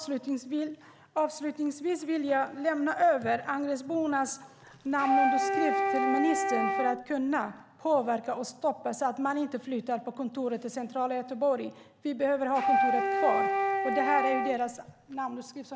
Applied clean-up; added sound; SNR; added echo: none; Wind instrument, woodwind instrument; -2 dB; none.